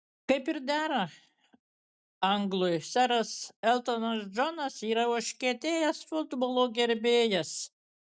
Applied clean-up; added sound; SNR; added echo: none; none; none; none.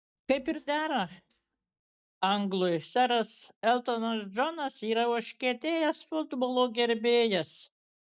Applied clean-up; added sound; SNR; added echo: neural mask model DeepFilterNet 3.